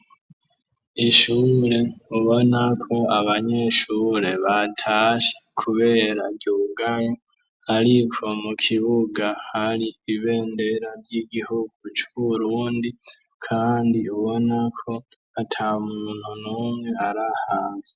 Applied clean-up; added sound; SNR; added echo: none; none; none; none.